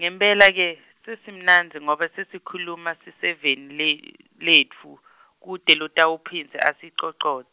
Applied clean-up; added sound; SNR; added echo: none; none; none; none.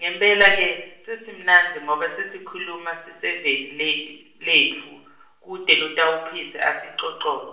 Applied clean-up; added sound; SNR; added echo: none; none; none; reverberation time 0.6 s.